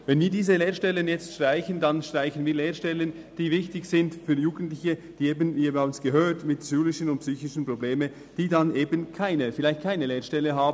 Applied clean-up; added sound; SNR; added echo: none; none; none; none.